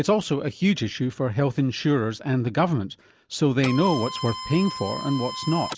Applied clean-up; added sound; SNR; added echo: none; Printer; 9 dB; none.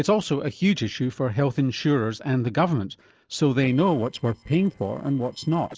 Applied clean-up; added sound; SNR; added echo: neural separator model SepFormer DNS4.